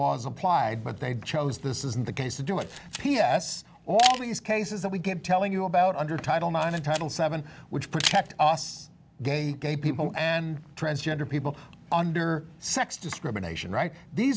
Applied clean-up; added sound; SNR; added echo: none; Camera; 10 dB; none.